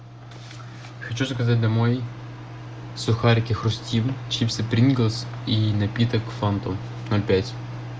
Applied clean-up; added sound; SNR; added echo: none; none; none; none.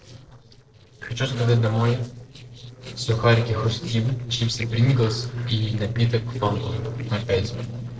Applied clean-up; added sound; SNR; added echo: neural separator model SepFormer DNS4.